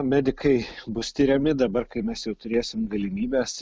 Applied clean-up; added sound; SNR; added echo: none; none; none; none.